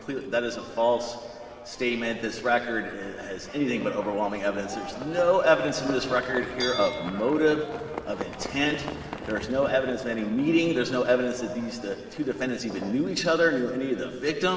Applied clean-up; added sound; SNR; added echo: none; Livestock, farm animals, working animals; 13 dB; reverberation time 2.8 s.